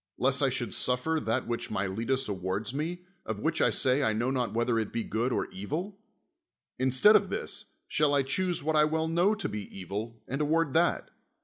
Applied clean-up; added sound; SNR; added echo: none; none; none; none.